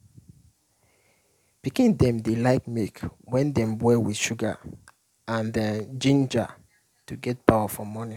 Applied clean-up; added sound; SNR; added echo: none; none; none; none.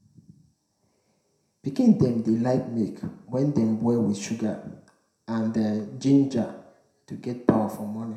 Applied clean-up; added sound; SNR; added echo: none; none; none; reverberation time 0.6 s.